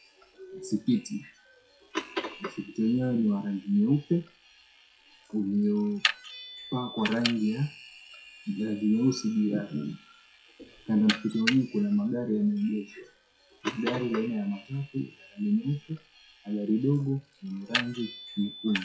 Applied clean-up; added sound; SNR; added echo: classical method WPE with log-MMSE.